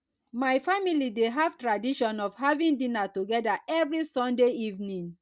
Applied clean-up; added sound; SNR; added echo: none; none; none; none.